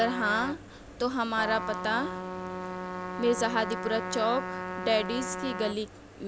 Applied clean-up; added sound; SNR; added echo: none; Trumpet; 6 dB; none.